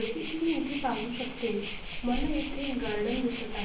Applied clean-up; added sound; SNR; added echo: none; Waves, surf; -2 dB; reverberation time 0.6 s.